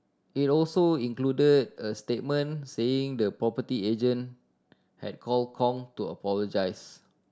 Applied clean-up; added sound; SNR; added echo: none; none; none; none.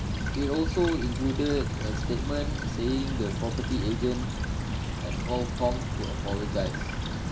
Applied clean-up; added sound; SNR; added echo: none; Stream / Trickle, dribble; -1 dB; reverberation time 0.2 s.